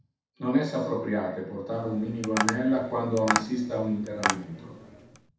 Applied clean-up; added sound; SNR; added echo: none; Tap; 4 dB; reverberation time 0.7 s.